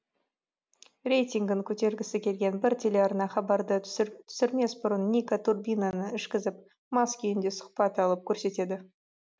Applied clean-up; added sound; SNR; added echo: none; none; none; none.